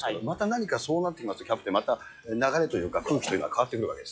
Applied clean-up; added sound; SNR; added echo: classical method log-MMSE.